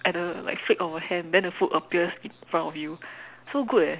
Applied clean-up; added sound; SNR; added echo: none; none; none; none.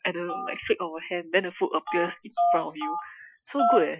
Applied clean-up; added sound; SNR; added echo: classical method Wiener filter.